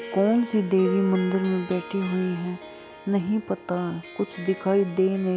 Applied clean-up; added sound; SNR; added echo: none; Harp; 14 dB; none.